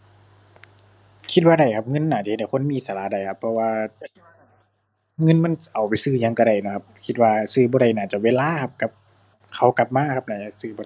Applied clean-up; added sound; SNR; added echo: none; none; none; none.